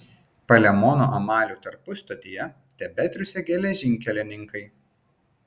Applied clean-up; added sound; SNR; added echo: none; none; none; none.